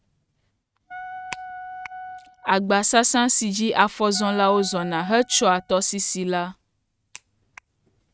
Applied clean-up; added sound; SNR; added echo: neural mask model RNNoise.